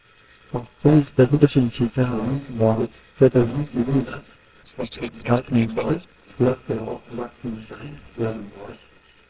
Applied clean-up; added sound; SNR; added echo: neural separator model SepFormer WHAMR!.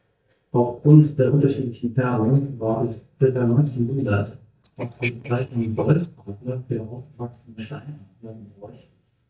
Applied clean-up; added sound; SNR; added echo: neural mask model DeepFilterNet 3.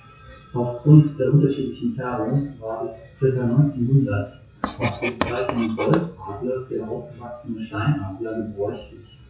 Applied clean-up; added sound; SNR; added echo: classical method WPE with log-MMSE.